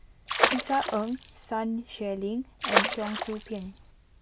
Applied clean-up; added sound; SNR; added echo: none; Water / Splash, splatter; -3 dB; none.